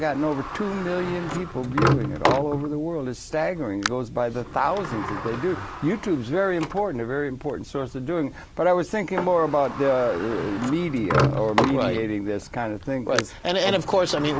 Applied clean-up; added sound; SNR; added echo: none; Sliding door; 5 dB; none.